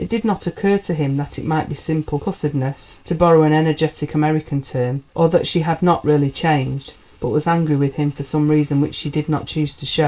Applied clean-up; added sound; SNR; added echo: neural mask model Resemble Enhance denoiser.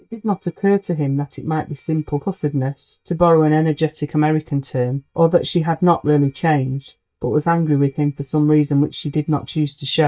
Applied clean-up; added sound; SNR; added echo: neural mask model DeepFilterNet 3.